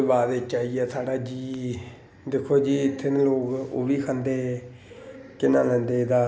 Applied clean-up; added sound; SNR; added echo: none; none; none; none.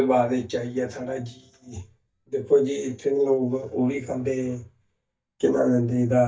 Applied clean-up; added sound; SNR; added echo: neural mask model DeepFilterNet 3.